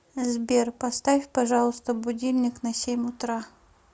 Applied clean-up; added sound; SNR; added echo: none; none; none; none.